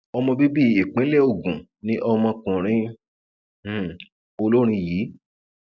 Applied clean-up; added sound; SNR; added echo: none; none; none; none.